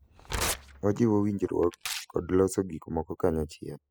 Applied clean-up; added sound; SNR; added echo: classical method spectral subtraction.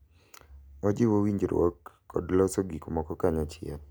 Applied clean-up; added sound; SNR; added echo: none; none; none; none.